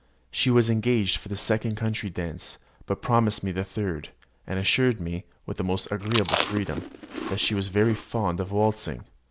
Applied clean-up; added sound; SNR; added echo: none; Chewing, mastication; 5 dB; none.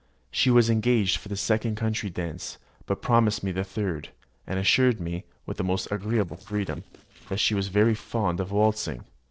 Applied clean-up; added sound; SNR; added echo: neural separator model SepFormer DNS4.